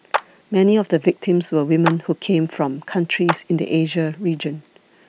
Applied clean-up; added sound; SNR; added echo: none; Clapping; 11 dB; none.